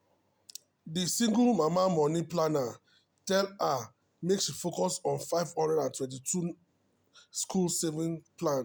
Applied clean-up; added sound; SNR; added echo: none; none; none; none.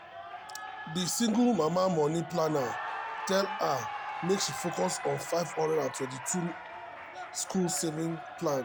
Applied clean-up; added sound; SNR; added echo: none; Cheering; 9 dB; none.